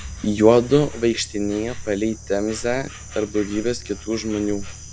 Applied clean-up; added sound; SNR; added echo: none; Insect; 13 dB; none.